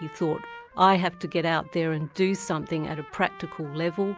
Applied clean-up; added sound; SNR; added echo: none; Trumpet; 19 dB; none.